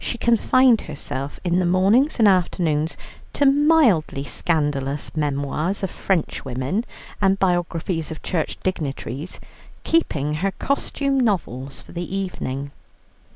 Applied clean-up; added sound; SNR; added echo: none; none; none; none.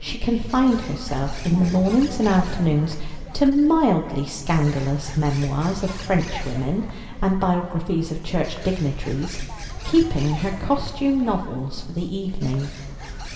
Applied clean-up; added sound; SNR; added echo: none; Bird; 13 dB; reverberation time 2.2 s.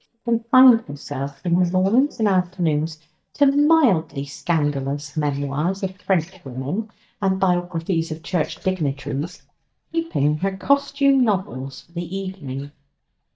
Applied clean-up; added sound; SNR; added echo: neural mask model DeepFilterNet 3.